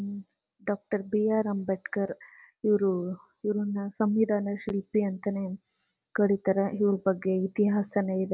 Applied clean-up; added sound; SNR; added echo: none; none; none; none.